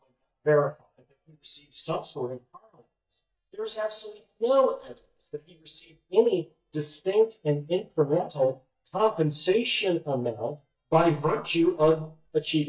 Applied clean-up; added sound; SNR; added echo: neural mask model DeepFilterNet 3.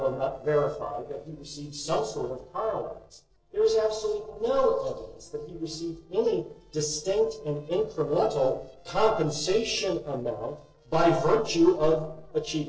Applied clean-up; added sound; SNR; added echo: neural separator model SepFormer DNS4.